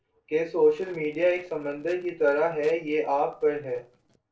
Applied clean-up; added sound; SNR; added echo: neural separator model SepFormer DNS4.